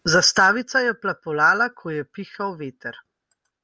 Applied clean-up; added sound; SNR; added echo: none; none; none; none.